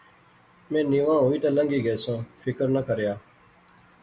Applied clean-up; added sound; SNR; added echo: none; none; none; none.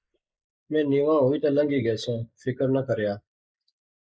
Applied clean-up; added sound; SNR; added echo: neural mask model Resemble Enhance denoiser.